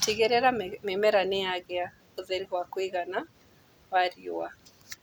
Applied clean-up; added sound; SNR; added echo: none; none; none; none.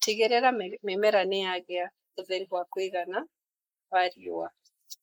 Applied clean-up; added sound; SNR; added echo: neural mask model Resemble Enhance denoiser.